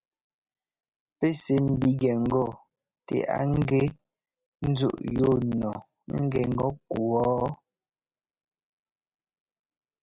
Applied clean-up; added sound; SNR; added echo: none; none; none; none.